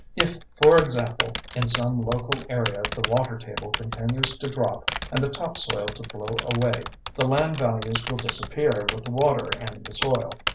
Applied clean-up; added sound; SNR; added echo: none; Typing; 6 dB; none.